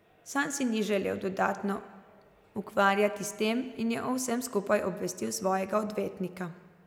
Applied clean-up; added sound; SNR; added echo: none; none; none; none.